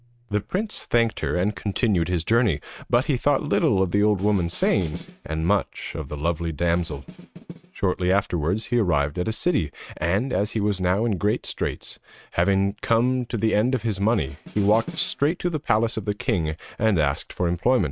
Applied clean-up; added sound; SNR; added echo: neural mask model RNNoise.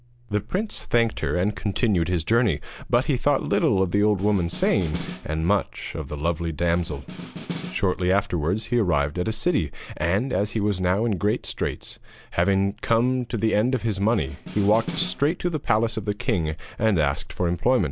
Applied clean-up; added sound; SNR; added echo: none; Snare drum; 12 dB; none.